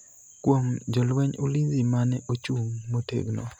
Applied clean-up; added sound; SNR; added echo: none; none; none; none.